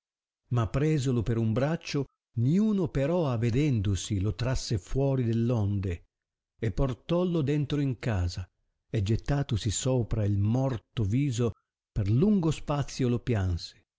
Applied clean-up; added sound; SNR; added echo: none; none; none; none.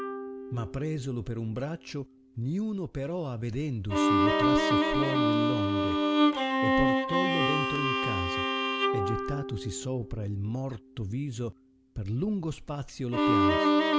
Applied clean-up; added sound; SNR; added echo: none; Bowed string instrument; -5 dB; none.